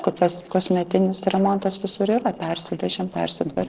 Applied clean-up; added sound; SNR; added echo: neural separator model SepFormer DNS4.